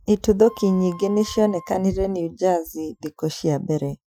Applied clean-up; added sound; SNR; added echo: classical method Wiener filter.